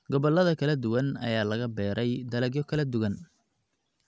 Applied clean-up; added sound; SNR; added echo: none; none; none; none.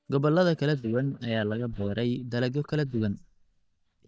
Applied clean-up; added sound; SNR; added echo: neural mask model DeepFilterNet 3.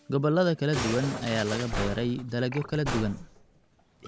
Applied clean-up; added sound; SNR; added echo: none; Musical instrument; 8 dB; none.